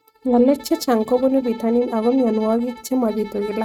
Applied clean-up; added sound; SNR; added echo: neural mask model RNNoise.